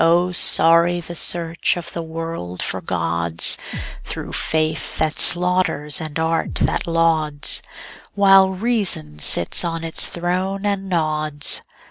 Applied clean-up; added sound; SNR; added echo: neural mask model DeepFilterNet 3.